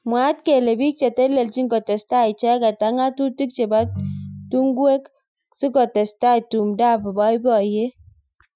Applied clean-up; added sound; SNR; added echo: classical method Wiener filter.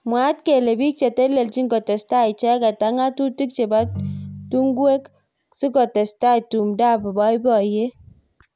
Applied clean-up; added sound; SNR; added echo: none; Ringtone; 12 dB; none.